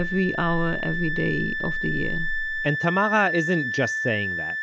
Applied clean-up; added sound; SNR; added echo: none; Wind instrument, woodwind instrument; 3 dB; none.